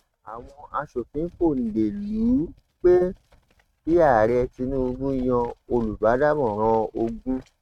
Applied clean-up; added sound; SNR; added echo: neural mask model RNNoise.